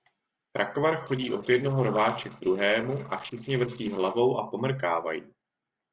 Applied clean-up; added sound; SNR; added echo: neural separator model SepFormer DNS4.